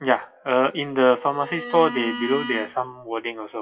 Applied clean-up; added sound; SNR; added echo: classical method WPE with log-MMSE.